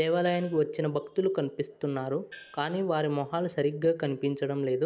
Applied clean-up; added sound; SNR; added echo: none; Gong; 19 dB; none.